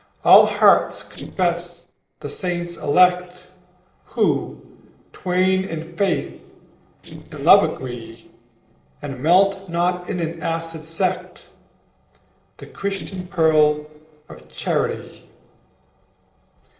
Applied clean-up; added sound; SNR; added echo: neural separator model SepFormer DNS4.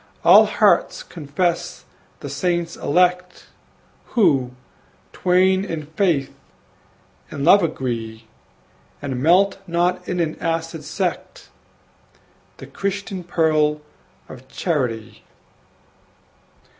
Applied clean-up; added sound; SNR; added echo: none; none; none; none.